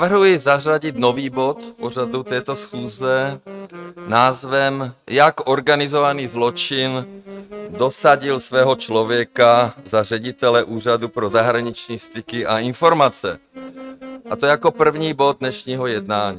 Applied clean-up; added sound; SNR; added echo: neural mask model RNNoise.